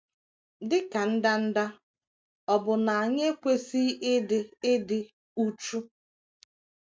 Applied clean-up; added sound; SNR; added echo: none; none; none; none.